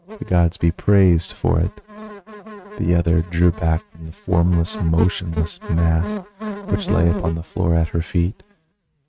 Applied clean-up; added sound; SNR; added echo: neural mask model RNNoise.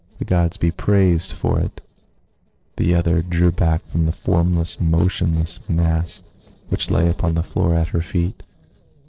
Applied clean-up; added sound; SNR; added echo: neural separator model SepFormer DNS4.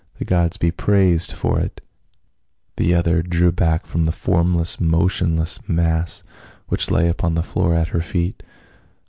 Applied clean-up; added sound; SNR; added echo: none; none; none; none.